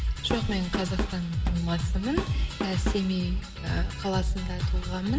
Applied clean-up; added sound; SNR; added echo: none; Drum kit; 8 dB; reverberation time 2.4 s.